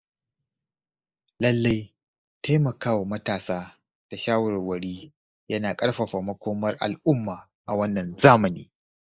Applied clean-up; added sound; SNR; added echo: neural mask model Resemble Enhance denoiser.